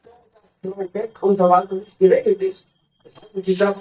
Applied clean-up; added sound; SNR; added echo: neural mask model DeepFilterNet 3.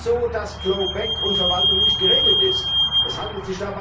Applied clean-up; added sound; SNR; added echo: none; Squeak / Vehicle; -4 dB; reverberation time 0.4 s.